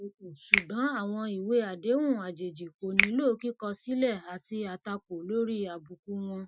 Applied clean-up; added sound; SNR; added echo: classical method Wiener filter.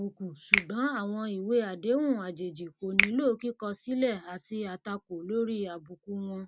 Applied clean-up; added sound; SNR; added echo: none; Finger snapping; 3 dB; none.